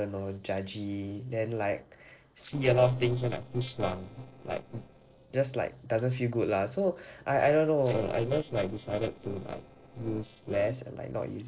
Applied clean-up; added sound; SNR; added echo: neural separator model SepFormer DNS4.